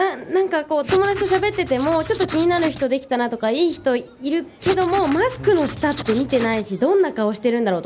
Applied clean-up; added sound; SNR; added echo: none; Writing; 10 dB; none.